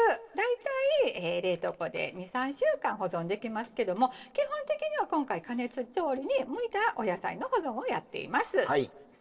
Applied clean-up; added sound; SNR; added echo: neural separator model SepFormer DNS4.